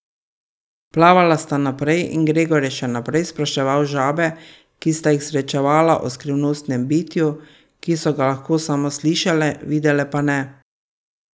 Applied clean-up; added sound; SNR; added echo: none; none; none; none.